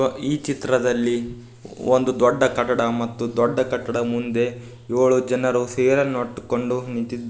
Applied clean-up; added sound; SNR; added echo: none; none; none; none.